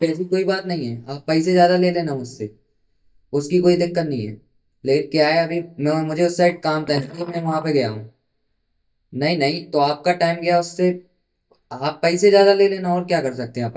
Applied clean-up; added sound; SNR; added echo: neural mask model DeepFilterNet 3.